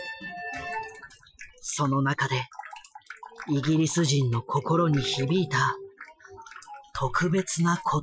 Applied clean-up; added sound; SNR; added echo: classical method Wiener filter.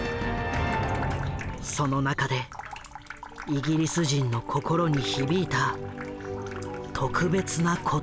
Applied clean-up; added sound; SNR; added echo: none; Sink (filling or washing) / Water tap, faucet; 14 dB; none.